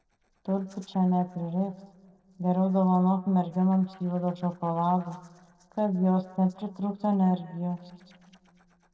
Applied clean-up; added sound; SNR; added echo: neural separator model SepFormer DNS4.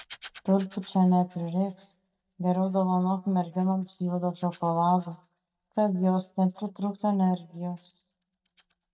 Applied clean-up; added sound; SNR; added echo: neural mask model DeepFilterNet 3.